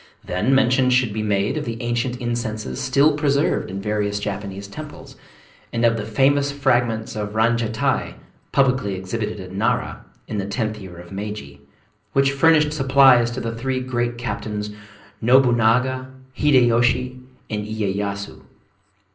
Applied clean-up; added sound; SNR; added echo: neural separator model SepFormer DNS4.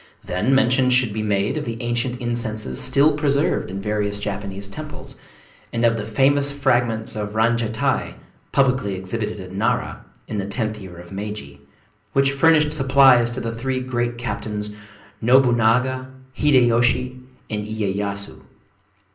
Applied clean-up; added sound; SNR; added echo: none; Wind; 8 dB; reverberation time 0.5 s.